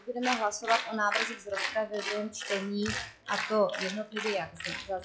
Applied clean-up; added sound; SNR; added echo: classical method log-MMSE.